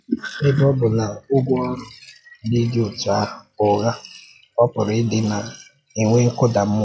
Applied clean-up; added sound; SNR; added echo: classical method log-MMSE.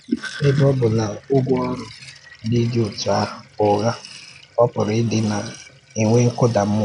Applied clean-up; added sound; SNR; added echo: none; Sink (filling or washing); 19 dB; none.